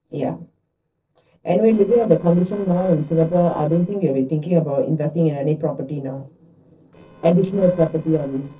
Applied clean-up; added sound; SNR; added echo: neural separator model SepFormer DNS4.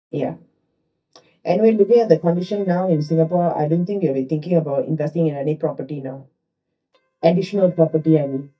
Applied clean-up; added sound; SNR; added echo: neural mask model DeepFilterNet 3.